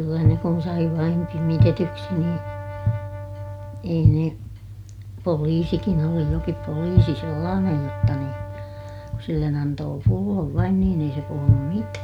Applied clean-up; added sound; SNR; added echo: none; Brass instrument; 18 dB; none.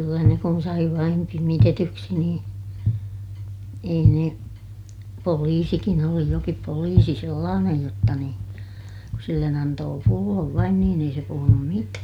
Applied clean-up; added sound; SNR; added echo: none; none; none; none.